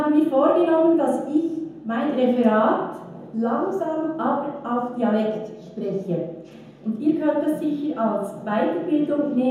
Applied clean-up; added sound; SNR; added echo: none; none; none; reverberation time 0.9 s.